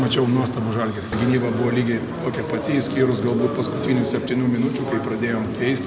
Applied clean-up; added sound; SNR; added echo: none; none; none; none.